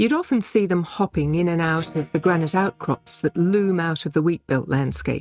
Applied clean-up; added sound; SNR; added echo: neural mask model RNNoise.